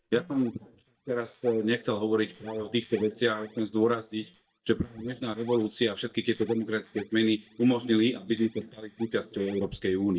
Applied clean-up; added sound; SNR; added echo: neural mask model DeepFilterNet 3.